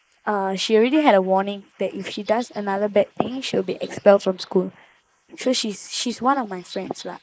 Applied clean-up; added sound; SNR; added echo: neural mask model Resemble Enhance denoiser.